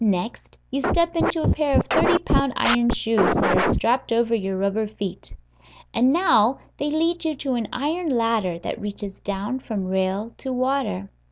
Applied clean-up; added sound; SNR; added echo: none; Scratching (performance technique); -1 dB; none.